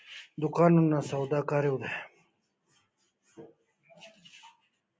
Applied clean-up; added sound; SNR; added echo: none; none; none; none.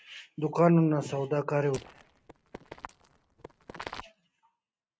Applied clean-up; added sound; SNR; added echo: neural mask model RNNoise.